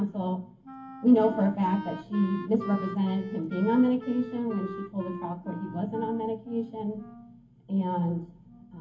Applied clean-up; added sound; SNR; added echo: none; Wind instrument, woodwind instrument; 14 dB; reverberation time 0.3 s.